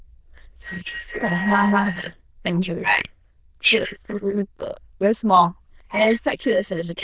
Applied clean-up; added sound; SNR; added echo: neural diffusion model UNIVERSE++.